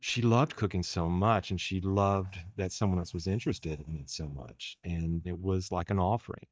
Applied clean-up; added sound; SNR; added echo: neural mask model DeepFilterNet 3.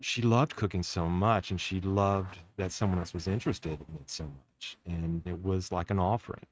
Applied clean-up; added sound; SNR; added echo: neural mask model RNNoise.